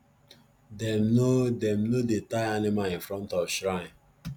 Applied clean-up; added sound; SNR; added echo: none; none; none; none.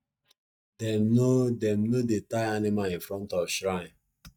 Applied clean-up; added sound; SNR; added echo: neural mask model DeepFilterNet 3.